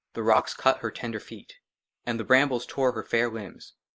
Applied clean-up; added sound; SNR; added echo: neural mask model Resemble Enhance denoiser.